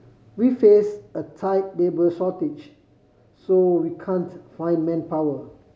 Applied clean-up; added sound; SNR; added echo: none; none; none; none.